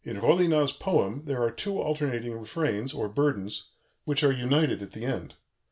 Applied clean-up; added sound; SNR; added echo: none; none; none; none.